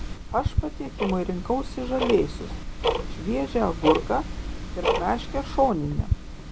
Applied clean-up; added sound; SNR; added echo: none; Tick-tock; 2 dB; none.